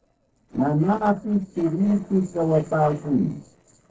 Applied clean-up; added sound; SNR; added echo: neural separator model SepFormer DNS4.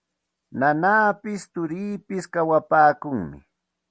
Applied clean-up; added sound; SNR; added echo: none; none; none; none.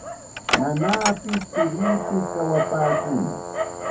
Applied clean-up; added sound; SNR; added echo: none; Dog; 1 dB; reverberation time 0.3 s.